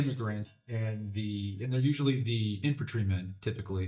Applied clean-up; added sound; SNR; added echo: neural mask model DeepFilterNet 3.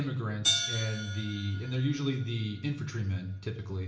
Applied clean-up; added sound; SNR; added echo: none; Hi-hat; 5 dB; reverberation time 0.8 s.